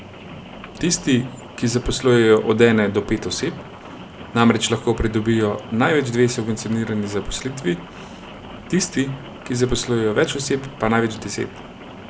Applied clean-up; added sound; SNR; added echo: none; Rain; 16 dB; none.